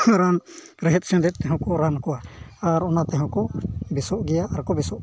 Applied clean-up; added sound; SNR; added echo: none; none; none; none.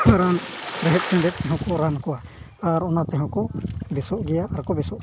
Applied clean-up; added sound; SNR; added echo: none; Splash, splatter; 7 dB; none.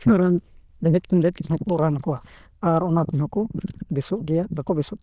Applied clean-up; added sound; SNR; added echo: neural diffusion model UNIVERSE++.